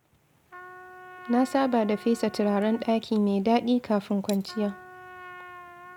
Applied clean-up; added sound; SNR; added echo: none; Coin (dropping) + Trumpet; 19 dB; none.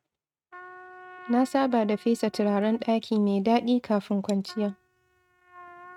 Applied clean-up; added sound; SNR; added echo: neural mask model RNNoise.